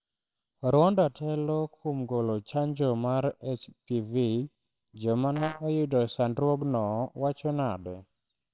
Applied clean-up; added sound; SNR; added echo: neural separator model SepFormer WHAMR!.